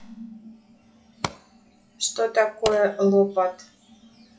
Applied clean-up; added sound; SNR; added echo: classical method log-MMSE.